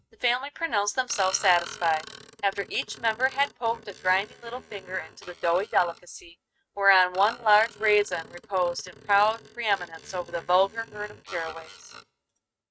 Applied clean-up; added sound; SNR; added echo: neural mask model RNNoise.